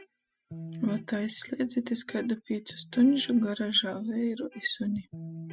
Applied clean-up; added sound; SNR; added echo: classical method spectral subtraction.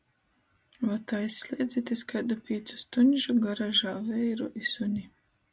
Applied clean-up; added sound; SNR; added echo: none; none; none; none.